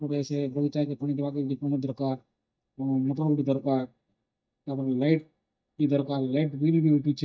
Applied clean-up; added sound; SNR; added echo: neural mask model DeepFilterNet 3.